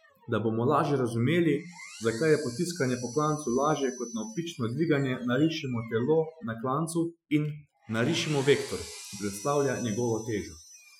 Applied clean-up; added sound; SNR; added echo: classical method Wiener filter.